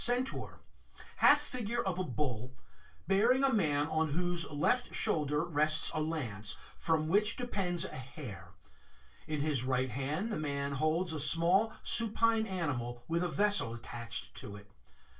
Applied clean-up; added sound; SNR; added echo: none; none; none; reverberation time 0.2 s.